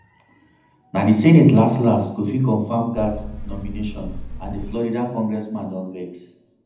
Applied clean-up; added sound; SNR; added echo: none; Buzz; 10 dB; reverberation time 0.8 s.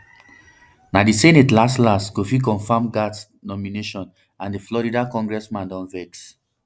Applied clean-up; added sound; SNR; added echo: none; none; none; none.